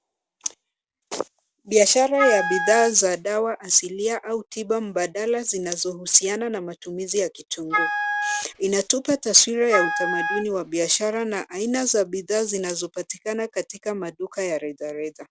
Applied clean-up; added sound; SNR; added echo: none; Wind instrument, woodwind instrument; 2 dB; none.